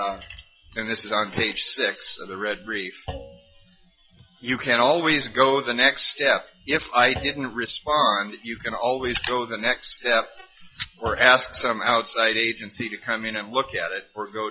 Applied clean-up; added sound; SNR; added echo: classical method log-MMSE.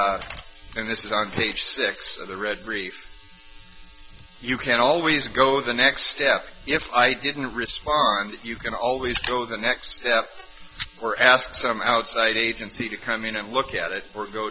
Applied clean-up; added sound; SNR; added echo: none; none; none; none.